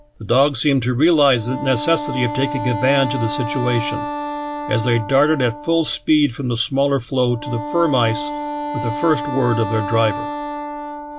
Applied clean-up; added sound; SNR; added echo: none; Wind instrument, woodwind instrument; 8 dB; none.